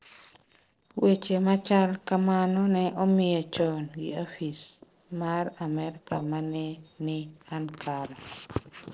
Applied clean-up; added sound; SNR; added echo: neural separator model SepFormer DNS4.